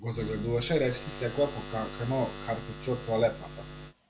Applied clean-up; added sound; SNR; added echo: none; Buzz; 9 dB; none.